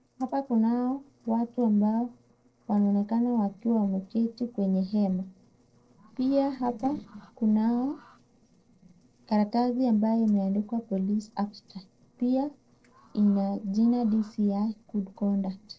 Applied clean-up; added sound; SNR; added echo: neural separator model SepFormer DNS4.